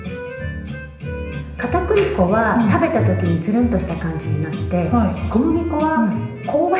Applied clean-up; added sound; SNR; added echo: none; none; none; reverberation time 0.9 s.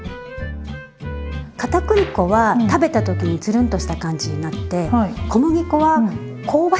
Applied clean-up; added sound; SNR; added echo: none; none; none; none.